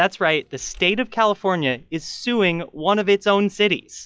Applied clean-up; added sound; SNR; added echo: classical method log-MMSE.